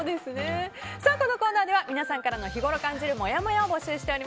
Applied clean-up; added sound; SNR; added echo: none; none; none; none.